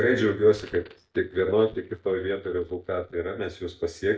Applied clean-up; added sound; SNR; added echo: neural mask model DeepFilterNet 3.